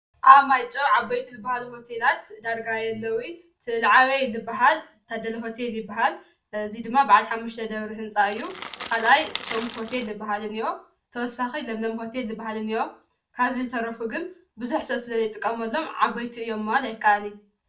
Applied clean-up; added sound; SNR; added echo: none; Crackle; 12 dB; reverberation time 0.2 s.